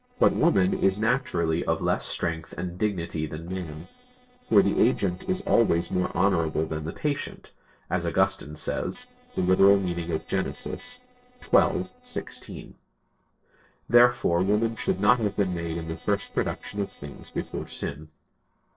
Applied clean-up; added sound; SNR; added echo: neural separator model SepFormer DNS4.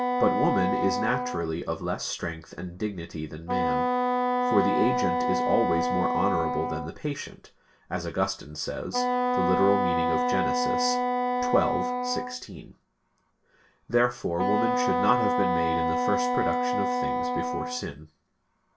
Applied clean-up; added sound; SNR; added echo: none; Wind instrument, woodwind instrument; -2 dB; reverberation time 0.2 s.